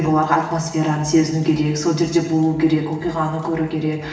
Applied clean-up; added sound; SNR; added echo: none; none; none; reverberation time 0.9 s.